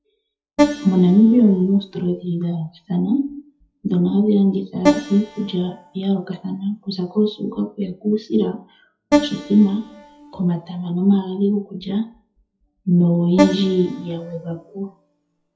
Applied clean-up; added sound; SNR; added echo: classical method WPE with log-MMSE.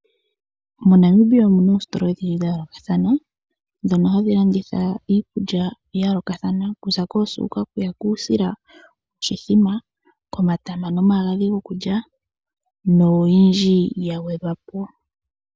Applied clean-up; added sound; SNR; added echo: none; none; none; none.